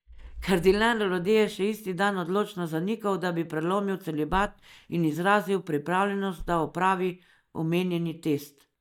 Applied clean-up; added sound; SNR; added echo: neural mask model DeepFilterNet 3.